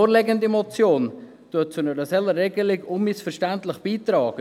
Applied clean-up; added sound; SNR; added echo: none; none; none; none.